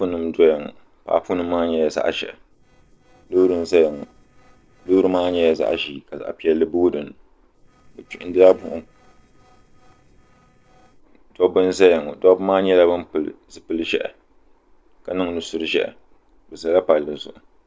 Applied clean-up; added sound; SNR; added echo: neural separator model SepFormer DNS4.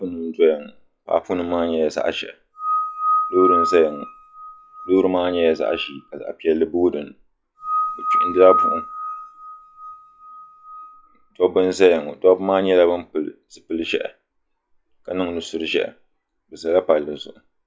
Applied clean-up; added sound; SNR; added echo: classical method log-MMSE.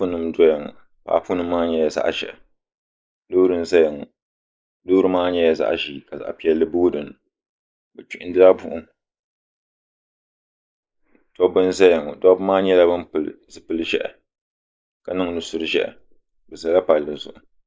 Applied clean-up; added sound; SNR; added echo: neural mask model Resemble Enhance denoiser.